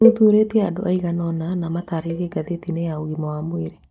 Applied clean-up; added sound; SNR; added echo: neural mask model DeepFilterNet 3.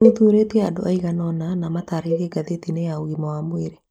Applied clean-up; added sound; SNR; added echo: neural mask model Resemble Enhance denoiser.